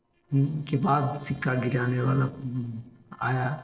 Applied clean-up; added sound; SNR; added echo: neural separator model SepFormer DNS4.